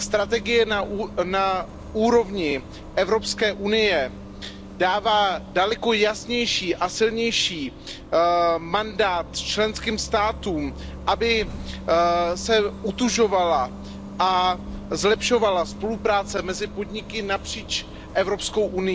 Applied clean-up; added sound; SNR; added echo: none; Bus; 13 dB; none.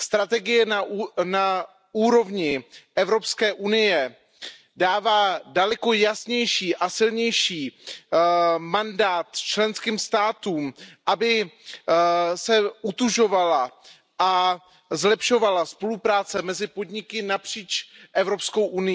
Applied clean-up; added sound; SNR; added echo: none; none; none; none.